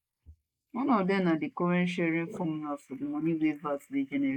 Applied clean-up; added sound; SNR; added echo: neural mask model Resemble Enhance denoiser.